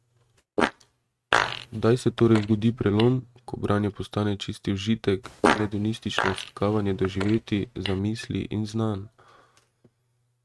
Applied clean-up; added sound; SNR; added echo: neural mask model RNNoise.